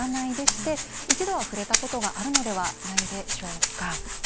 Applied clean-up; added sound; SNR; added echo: none; Rattle (instrument); -3 dB; none.